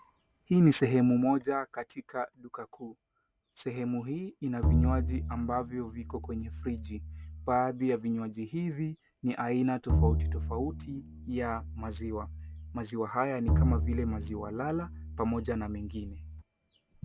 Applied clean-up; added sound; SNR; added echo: none; Bowed string instrument; 0 dB; none.